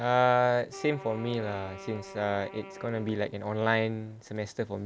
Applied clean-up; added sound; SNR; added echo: none; Wind instrument, woodwind instrument; 16 dB; none.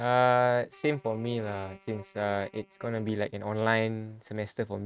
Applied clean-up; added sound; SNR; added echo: neural mask model RNNoise.